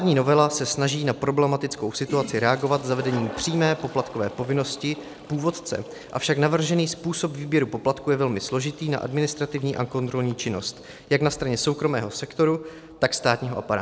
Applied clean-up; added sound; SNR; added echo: none; Toilet flush; 19 dB; none.